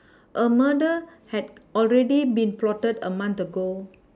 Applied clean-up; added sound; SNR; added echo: none; none; none; none.